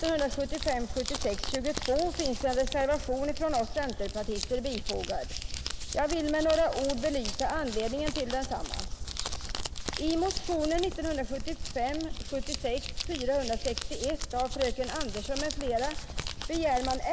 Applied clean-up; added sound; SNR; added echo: none; Crumpling, crinkling; 3 dB; none.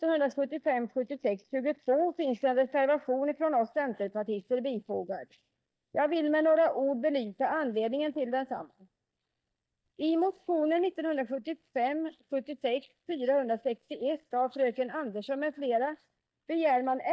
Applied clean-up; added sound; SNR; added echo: neural mask model DeepFilterNet 3.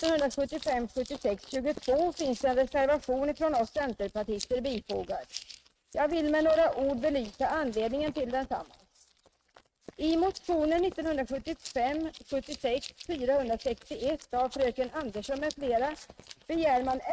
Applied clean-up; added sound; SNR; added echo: neural mask model RNNoise.